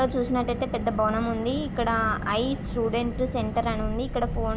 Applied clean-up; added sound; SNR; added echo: none; Car; 5 dB; none.